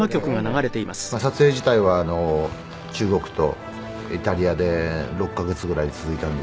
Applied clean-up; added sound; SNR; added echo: none; none; none; none.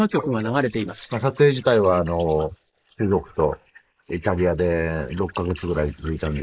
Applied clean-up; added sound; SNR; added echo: neural mask model Resemble Enhance denoiser.